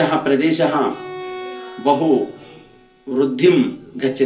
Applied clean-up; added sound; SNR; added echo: none; Bowed string instrument; 18 dB; reverberation time 0.3 s.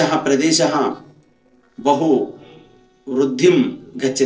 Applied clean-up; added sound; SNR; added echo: neural separator model SepFormer DNS4.